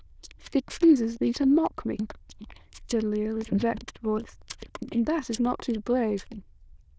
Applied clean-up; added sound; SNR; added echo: neural diffusion model UNIVERSE++.